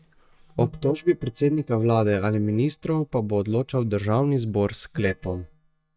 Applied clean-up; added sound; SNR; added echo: neural mask model DeepFilterNet 3.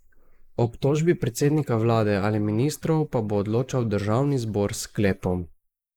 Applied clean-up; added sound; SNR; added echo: neural mask model Resemble Enhance denoiser.